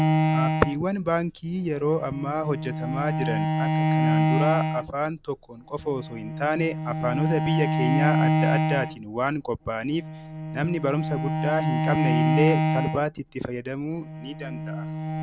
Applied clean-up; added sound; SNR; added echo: none; Bowed string instrument; -2 dB; none.